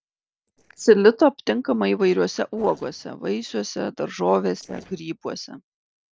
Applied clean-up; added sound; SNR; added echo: neural separator model SepFormer DNS4.